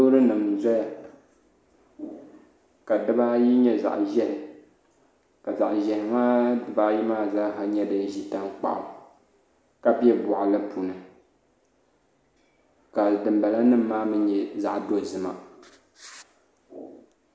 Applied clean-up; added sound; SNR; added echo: none; none; none; none.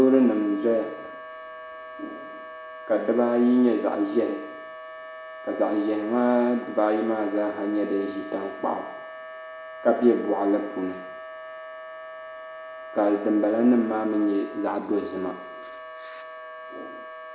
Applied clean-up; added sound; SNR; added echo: none; Wind instrument, woodwind instrument; 14 dB; none.